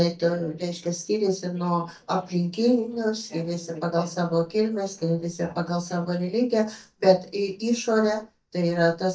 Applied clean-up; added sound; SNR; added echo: neural mask model DeepFilterNet 3.